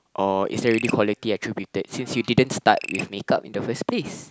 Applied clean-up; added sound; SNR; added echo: none; Frog; 16 dB; none.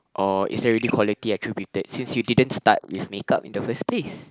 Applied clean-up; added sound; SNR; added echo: neural mask model Resemble Enhance denoiser.